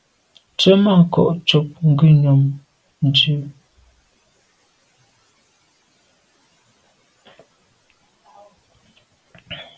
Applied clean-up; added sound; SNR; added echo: none; none; none; none.